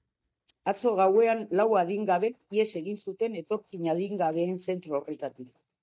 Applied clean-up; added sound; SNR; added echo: neural mask model DeepFilterNet 3.